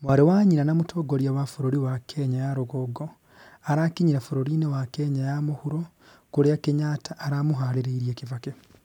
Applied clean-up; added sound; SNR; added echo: none; none; none; none.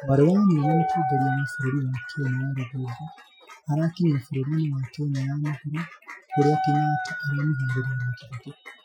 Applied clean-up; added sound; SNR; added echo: classical method Wiener filter.